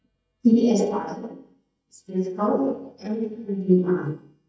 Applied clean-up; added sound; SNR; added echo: neural mask model DeepFilterNet 3.